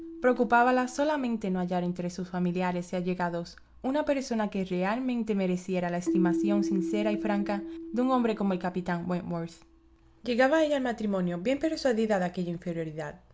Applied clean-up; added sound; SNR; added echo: none; Keyboard (musical); 10 dB; none.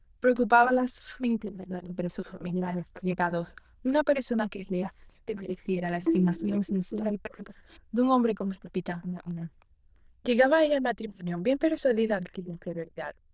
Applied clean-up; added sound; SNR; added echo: neural diffusion model UNIVERSE++.